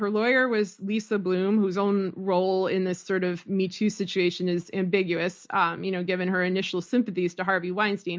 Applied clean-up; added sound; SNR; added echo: none; none; none; none.